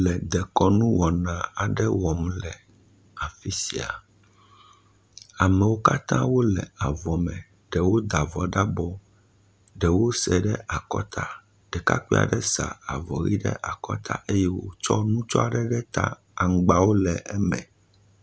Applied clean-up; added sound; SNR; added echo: none; none; none; none.